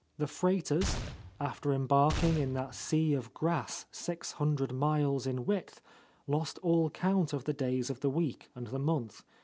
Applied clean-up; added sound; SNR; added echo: none; Gunshot, gunfire; 7 dB; none.